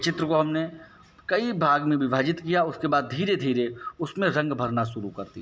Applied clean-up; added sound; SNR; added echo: none; none; none; none.